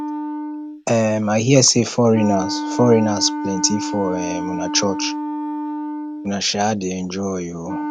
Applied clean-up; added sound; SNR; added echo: none; Wind instrument, woodwind instrument; 7 dB; none.